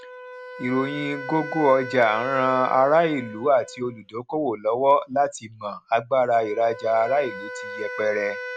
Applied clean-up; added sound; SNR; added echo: none; Wind instrument, woodwind instrument; 13 dB; none.